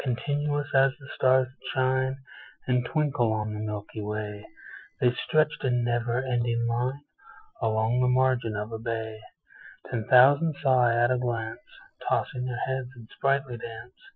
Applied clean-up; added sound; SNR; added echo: classical method Wiener filter.